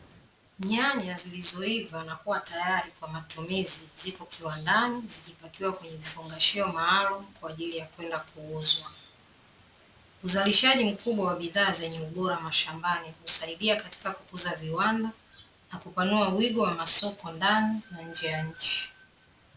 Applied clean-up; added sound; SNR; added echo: none; none; none; none.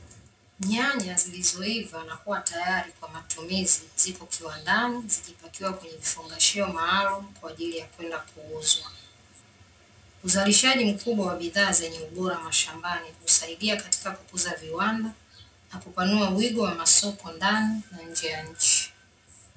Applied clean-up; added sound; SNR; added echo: none; none; none; reverberation time 0.2 s.